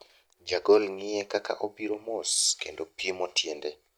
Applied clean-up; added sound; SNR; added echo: none; none; none; none.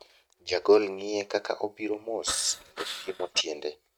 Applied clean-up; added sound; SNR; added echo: neural mask model RNNoise.